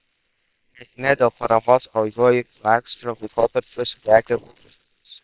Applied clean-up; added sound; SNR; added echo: neural separator model SepFormer WHAM!.